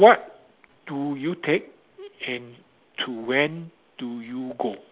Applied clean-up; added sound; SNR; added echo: none; none; none; none.